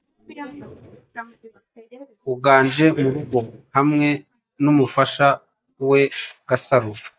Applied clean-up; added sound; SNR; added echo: neural mask model DeepFilterNet 3.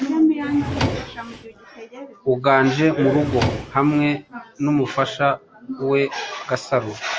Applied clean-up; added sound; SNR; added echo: none; Drawer open or close; 7 dB; none.